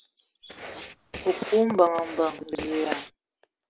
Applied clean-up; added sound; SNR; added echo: none; Writing; 10 dB; none.